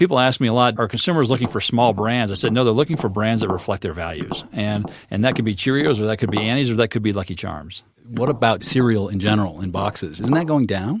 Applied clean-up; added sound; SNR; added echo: none; Tap; 12 dB; none.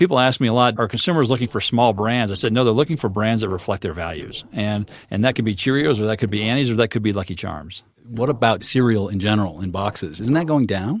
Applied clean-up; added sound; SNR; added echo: neural separator model SepFormer DNS4.